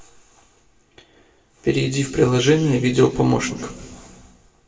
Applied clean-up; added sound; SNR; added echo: none; none; none; reverberation time 1.2 s.